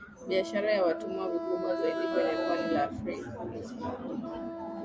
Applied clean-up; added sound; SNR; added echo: none; Wind instrument, woodwind instrument; 5 dB; none.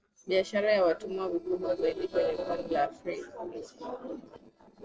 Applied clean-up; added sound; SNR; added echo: neural separator model SepFormer DNS4.